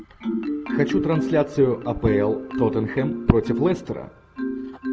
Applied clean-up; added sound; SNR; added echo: none; Marimba, xylophone; 5 dB; none.